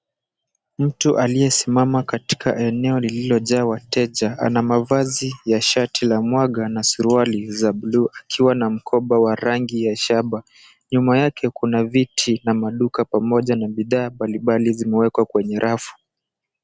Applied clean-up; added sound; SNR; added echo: none; none; none; none.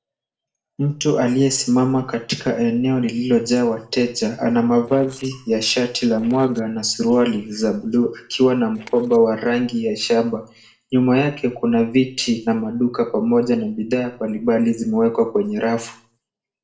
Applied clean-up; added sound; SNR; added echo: neural separator model SepFormer DNS4.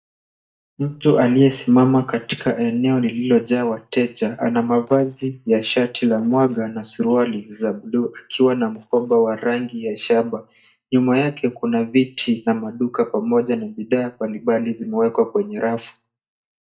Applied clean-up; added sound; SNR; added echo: neural mask model DeepFilterNet 3.